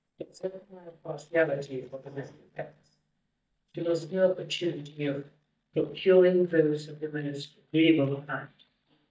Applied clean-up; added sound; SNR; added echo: neural mask model DeepFilterNet 3.